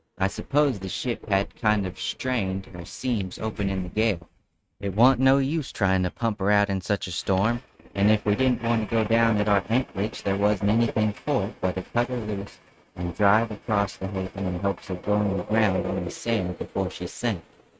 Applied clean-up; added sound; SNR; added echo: neural mask model RNNoise.